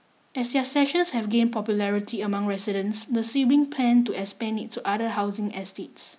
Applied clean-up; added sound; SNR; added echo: none; none; none; none.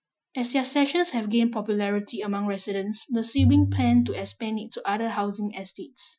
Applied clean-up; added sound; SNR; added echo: classical method Wiener filter.